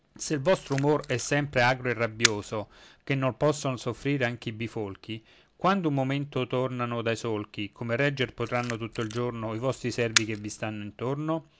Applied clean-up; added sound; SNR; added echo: none; Camera; 7 dB; none.